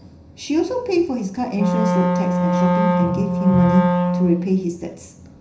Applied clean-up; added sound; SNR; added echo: none; Wind instrument, woodwind instrument; -2 dB; reverberation time 0.5 s.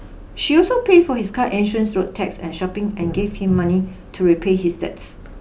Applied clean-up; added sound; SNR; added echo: none; none; none; none.